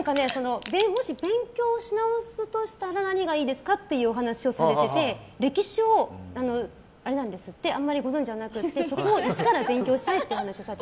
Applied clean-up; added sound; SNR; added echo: none; Crack; 16 dB; none.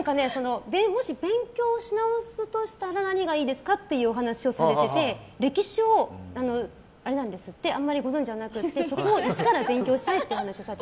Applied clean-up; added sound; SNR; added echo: none; none; none; none.